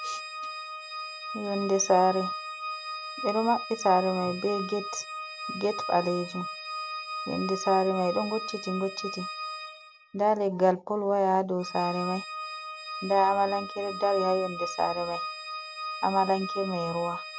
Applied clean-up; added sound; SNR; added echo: none; Organ; 8 dB; none.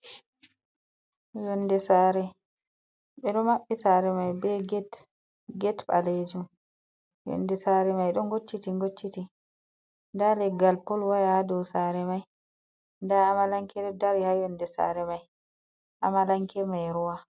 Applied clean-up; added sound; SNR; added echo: none; none; none; none.